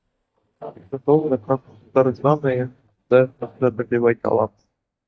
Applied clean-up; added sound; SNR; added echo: neural mask model DeepFilterNet 3.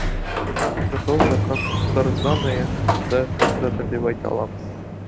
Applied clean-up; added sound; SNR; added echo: none; Sliding door; -4 dB; none.